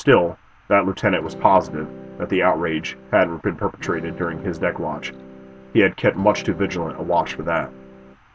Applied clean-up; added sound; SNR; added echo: none; Electric guitar / Strum; 16 dB; none.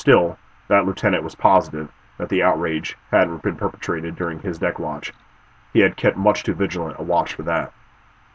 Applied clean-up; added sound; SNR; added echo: none; none; none; none.